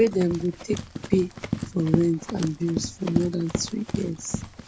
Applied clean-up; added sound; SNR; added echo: none; Run; 5 dB; none.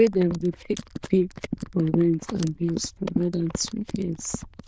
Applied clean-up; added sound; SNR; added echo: neural diffusion model UNIVERSE++.